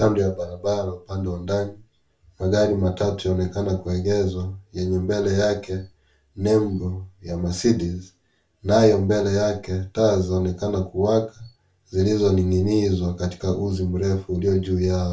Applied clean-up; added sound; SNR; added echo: none; none; none; reverberation time 0.2 s.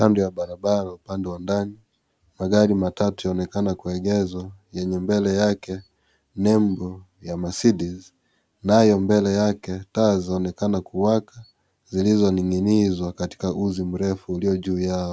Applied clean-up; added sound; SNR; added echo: none; none; none; none.